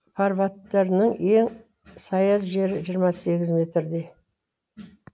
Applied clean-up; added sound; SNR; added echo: none; none; none; none.